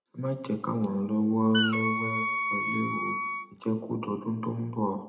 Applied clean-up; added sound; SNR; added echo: none; Wind instrument, woodwind instrument; 2 dB; reverberation time 0.6 s.